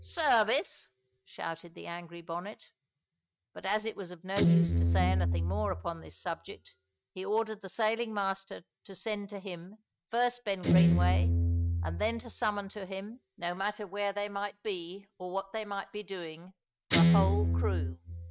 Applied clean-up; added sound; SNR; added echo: neural mask model RNNoise.